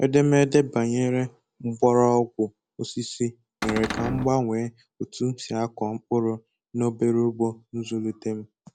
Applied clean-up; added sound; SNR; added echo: none; Cupboard open or close; 6 dB; none.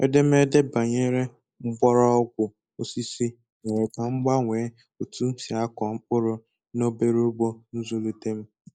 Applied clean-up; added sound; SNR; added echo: neural mask model Resemble Enhance denoiser.